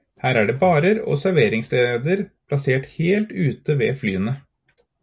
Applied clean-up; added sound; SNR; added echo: none; none; none; none.